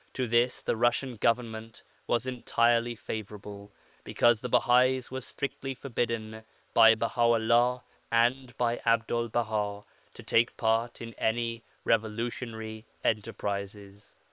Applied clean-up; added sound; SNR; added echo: neural separator model SepFormer WHAM!.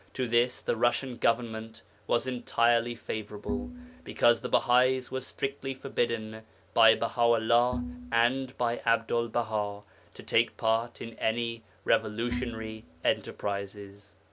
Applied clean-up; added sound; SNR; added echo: none; Bowed string instrument; 10 dB; none.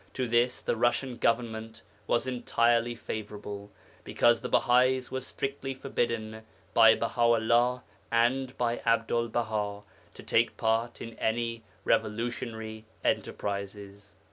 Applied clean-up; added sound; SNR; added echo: none; none; none; none.